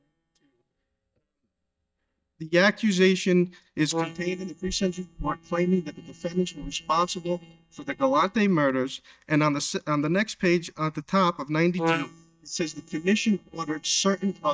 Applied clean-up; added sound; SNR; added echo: neural mask model DeepFilterNet 3.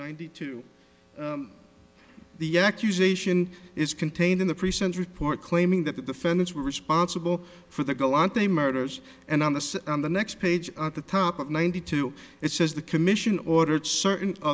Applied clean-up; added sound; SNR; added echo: none; none; none; none.